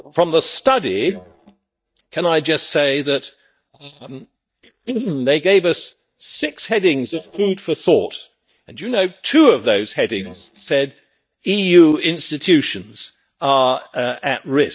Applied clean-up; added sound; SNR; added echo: neural mask model DeepFilterNet 3.